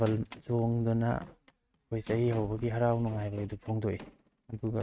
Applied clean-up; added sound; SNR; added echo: neural mask model RNNoise.